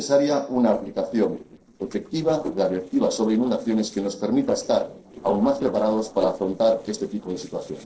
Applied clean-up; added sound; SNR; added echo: neural separator model SepFormer DNS4.